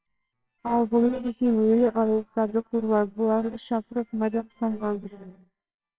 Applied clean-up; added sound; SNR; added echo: neural separator model SepFormer WHAMR!.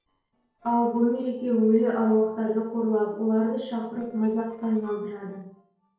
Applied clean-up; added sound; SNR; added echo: neural separator model SepFormer DNS4.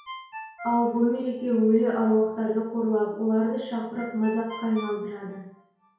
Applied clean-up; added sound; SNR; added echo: none; Ringtone; 19 dB; reverberation time 0.5 s.